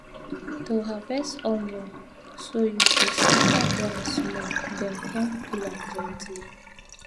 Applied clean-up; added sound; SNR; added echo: none; Sink (filling or washing); -4 dB; none.